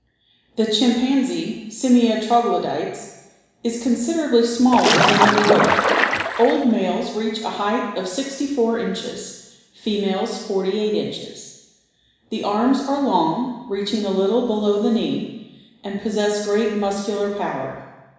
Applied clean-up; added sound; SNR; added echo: none; Splash, splatter; -2 dB; reverberation time 1.0 s.